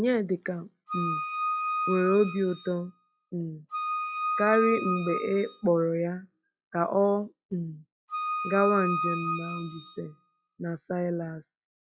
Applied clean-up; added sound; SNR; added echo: classical method log-MMSE.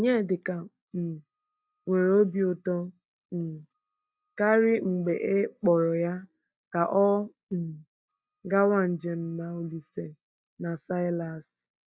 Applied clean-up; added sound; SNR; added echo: neural mask model DeepFilterNet 3.